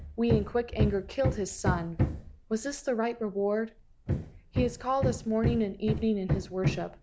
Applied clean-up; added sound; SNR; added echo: none; Hammer; 2 dB; none.